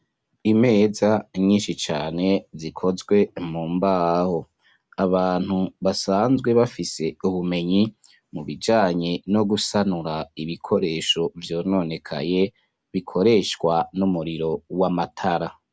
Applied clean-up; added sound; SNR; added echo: none; none; none; none.